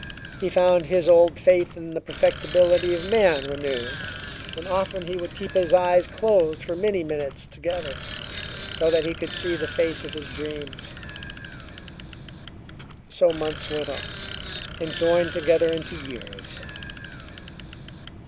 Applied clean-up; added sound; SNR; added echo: none; Bicycle; 11 dB; none.